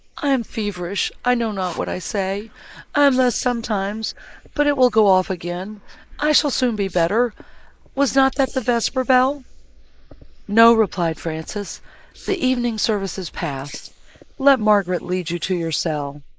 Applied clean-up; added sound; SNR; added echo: neural mask model Resemble Enhance denoiser.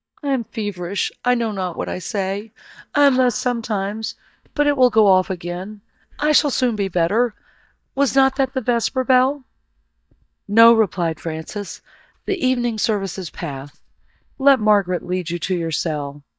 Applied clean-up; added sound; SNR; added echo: neural mask model DeepFilterNet 3.